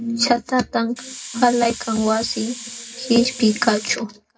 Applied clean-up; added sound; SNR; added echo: none; Hiss; 13 dB; reverberation time 0.2 s.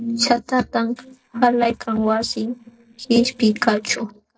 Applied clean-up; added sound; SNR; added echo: neural separator model SepFormer DNS4.